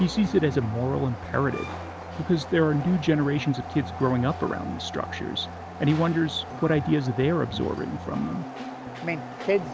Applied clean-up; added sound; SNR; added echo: none; Train; 13 dB; none.